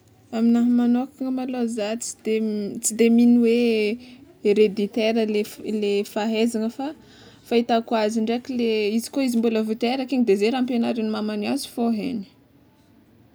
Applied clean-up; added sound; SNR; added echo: none; none; none; none.